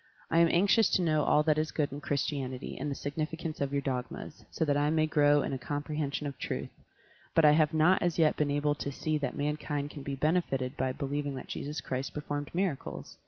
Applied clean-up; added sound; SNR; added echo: none; none; none; none.